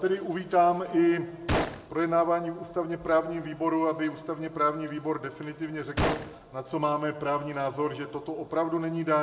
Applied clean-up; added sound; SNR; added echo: none; Gunshot, gunfire; 6 dB; reverberation time 0.7 s.